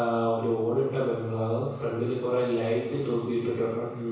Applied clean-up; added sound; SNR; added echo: none; none; none; reverberation time 1.1 s.